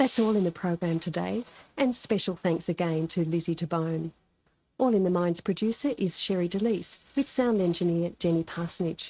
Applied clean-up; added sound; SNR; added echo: neural mask model RNNoise.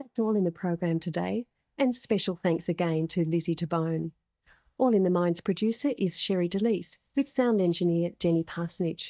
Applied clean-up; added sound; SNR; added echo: neural mask model DeepFilterNet 3.